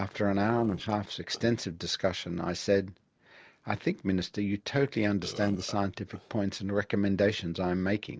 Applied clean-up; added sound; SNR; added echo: neural separator model SepFormer DNS4.